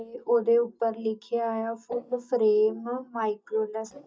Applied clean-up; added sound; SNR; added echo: neural mask model DeepFilterNet 3.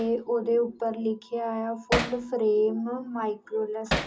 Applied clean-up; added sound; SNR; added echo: none; Hammer; 8 dB; reverberation time 0.2 s.